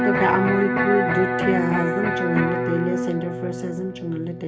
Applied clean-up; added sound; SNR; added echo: none; Electric guitar; 0 dB; reverberation time 0.3 s.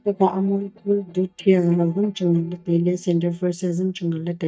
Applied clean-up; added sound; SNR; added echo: neural mask model DeepFilterNet 3.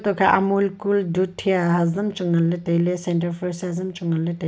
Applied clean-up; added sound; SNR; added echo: none; none; none; none.